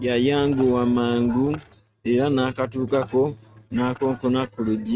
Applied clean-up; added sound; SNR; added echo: neural mask model RNNoise.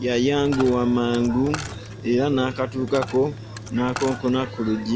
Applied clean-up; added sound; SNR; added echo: none; Tools + Coin (dropping); 13 dB; none.